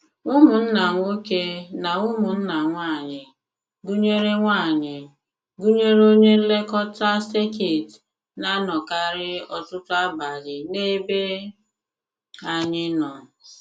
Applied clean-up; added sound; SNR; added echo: none; none; none; none.